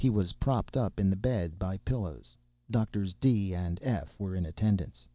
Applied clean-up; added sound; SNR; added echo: none; none; none; none.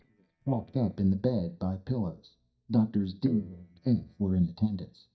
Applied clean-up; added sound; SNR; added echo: neural mask model DeepFilterNet 3.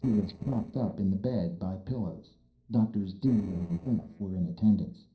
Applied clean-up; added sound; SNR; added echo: neural separator model SepFormer DNS4.